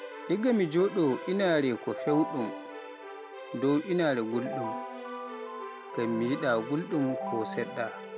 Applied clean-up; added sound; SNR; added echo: none; Keyboard (musical); 9 dB; none.